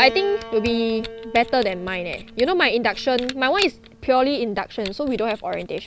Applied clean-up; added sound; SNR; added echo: none; Piano + Camera; 14 dB; none.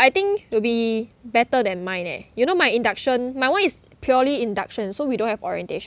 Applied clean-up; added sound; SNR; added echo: none; none; none; none.